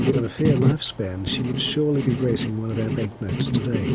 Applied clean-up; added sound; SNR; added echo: none; Writing; 1 dB; none.